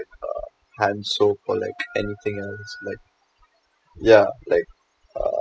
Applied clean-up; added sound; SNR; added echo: classical method spectral subtraction.